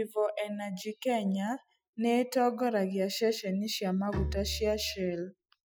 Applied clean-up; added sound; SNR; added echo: classical method Wiener filter.